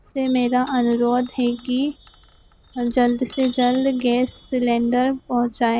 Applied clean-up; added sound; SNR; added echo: none; Chime; 19 dB; none.